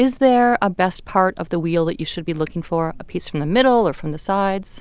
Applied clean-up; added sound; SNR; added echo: none; none; none; none.